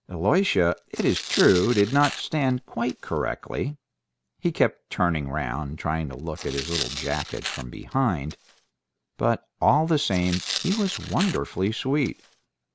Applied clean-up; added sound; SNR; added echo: none; Tearing; 11 dB; none.